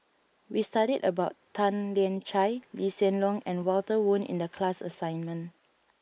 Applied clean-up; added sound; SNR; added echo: neural mask model Resemble Enhance denoiser.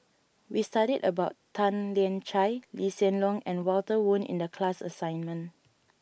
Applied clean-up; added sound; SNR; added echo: none; none; none; none.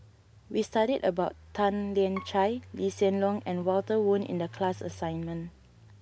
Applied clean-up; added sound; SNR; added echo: none; Bowed string instrument + Engine; 19 dB; none.